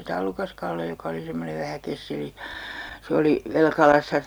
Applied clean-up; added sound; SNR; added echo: none; none; none; none.